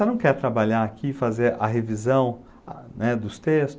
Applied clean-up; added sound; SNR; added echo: none; none; none; none.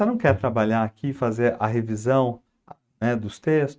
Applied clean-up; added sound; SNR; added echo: neural mask model RNNoise.